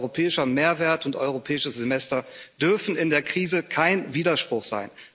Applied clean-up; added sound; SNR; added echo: none; none; none; none.